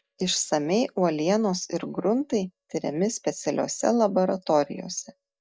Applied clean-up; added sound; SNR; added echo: neural mask model DeepFilterNet 3.